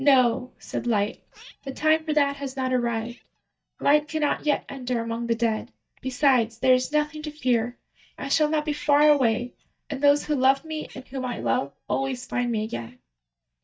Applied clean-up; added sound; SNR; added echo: neural mask model DeepFilterNet 3.